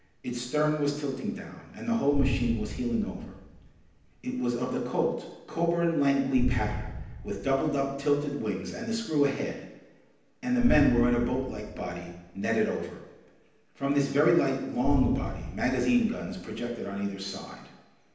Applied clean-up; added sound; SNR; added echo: none; Boom; 8 dB; reverberation time 0.9 s.